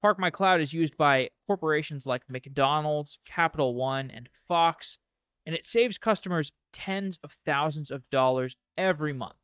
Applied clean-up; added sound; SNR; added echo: neural mask model DeepFilterNet 3.